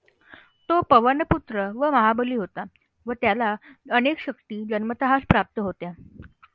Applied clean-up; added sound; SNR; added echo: none; none; none; none.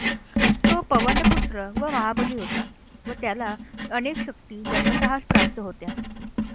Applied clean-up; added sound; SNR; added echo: none; Writing; -4 dB; none.